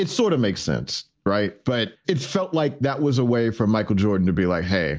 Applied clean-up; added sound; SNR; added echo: none; none; none; none.